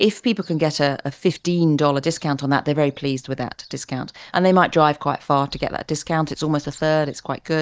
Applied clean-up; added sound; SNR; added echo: neural mask model DeepFilterNet 3.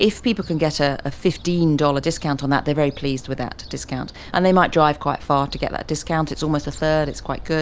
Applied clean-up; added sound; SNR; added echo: none; Gull, seagull / Fowl; 15 dB; none.